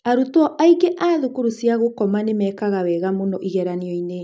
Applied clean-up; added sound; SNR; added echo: none; none; none; none.